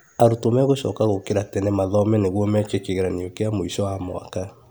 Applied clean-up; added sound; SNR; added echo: none; none; none; none.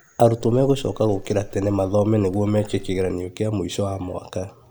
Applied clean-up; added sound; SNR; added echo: none; Livestock, farm animals, working animals; 15 dB; none.